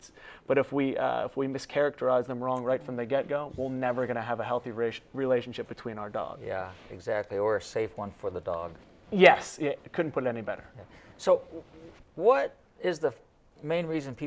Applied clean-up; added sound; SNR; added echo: none; none; none; none.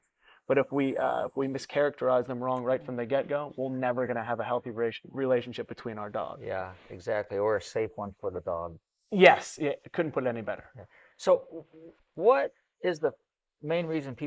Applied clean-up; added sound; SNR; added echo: neural mask model Resemble Enhance denoiser.